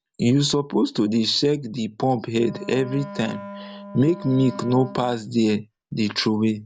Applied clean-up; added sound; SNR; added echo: none; Wind instrument, woodwind instrument; 15 dB; none.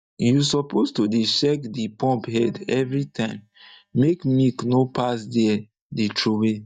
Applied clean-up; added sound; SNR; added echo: neural mask model DeepFilterNet 3.